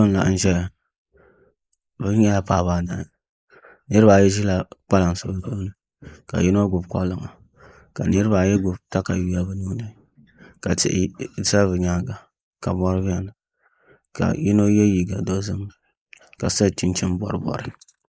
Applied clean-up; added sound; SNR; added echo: neural mask model Resemble Enhance denoiser.